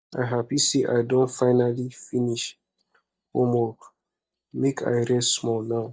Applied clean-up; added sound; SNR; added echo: neural mask model DeepFilterNet 3.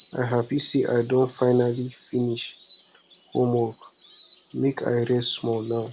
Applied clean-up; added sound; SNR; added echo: none; Insect; 13 dB; none.